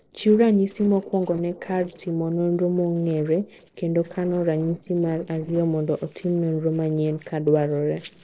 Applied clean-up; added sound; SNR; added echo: neural separator model SepFormer DNS4.